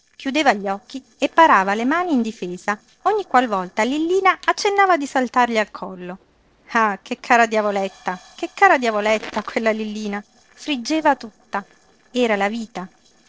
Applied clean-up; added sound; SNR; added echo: neural separator model SepFormer DNS4.